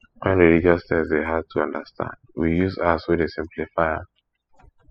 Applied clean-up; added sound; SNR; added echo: classical method spectral subtraction.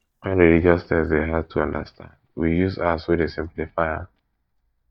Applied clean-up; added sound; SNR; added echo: neural mask model DeepFilterNet 3.